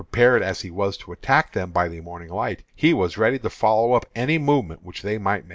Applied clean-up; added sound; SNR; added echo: none; none; none; none.